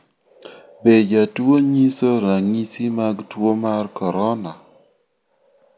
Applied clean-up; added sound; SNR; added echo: none; none; none; none.